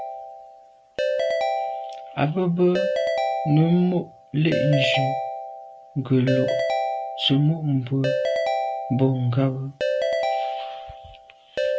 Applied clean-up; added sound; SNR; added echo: none; Ringtone / Keyboard (musical); 2 dB; none.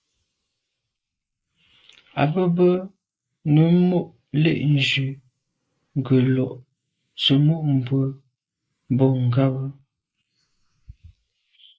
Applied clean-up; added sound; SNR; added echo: neural mask model Resemble Enhance denoiser.